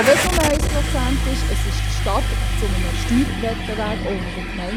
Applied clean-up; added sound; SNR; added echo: none; Engine starting / Car; -3 dB; none.